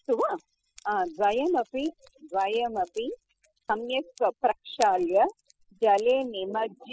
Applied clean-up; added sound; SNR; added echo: classical method spectral subtraction.